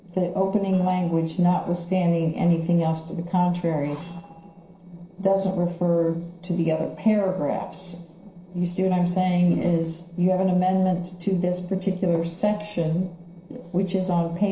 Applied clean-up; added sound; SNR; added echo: neural separator model SepFormer DNS4.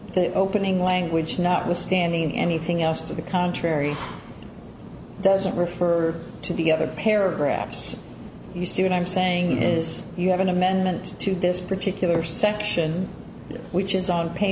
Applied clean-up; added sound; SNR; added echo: none; none; none; none.